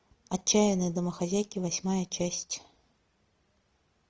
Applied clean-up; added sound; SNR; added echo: none; none; none; none.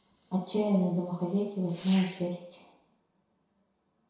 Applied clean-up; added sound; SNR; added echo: none; Fireworks; 18 dB; reverberation time 0.7 s.